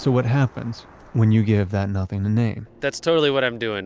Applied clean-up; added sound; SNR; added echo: none; none; none; none.